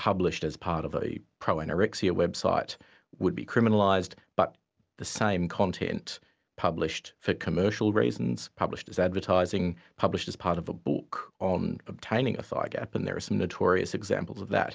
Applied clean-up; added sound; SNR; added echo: none; none; none; none.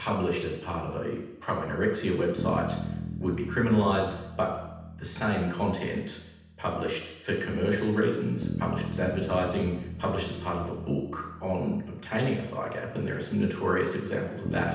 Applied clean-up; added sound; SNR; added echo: none; Bass guitar; 9 dB; reverberation time 0.9 s.